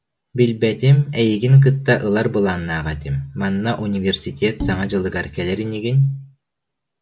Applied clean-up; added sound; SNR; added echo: none; Bowed string instrument; 11 dB; none.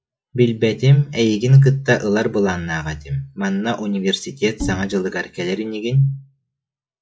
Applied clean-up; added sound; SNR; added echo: classical method log-MMSE.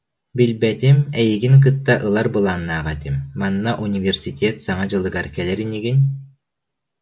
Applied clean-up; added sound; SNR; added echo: none; none; none; none.